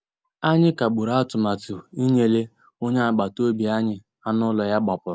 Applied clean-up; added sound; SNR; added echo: none; none; none; none.